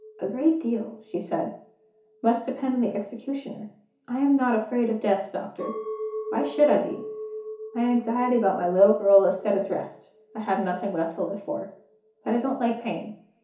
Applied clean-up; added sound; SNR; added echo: none; Chink, clink; 15 dB; reverberation time 0.7 s.